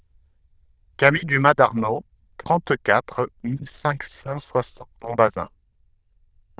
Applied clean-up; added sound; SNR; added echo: neural diffusion model UNIVERSE++.